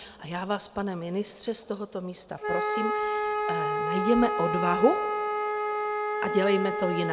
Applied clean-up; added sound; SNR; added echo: none; Wind instrument, woodwind instrument; 1 dB; none.